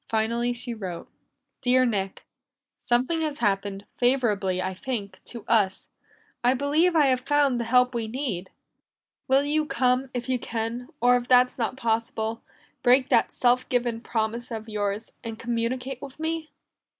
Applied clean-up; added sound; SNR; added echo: neural mask model Resemble Enhance denoiser.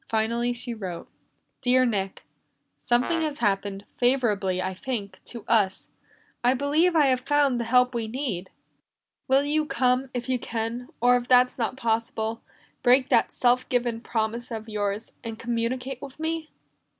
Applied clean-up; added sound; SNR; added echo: none; Brass instrument; 13 dB; none.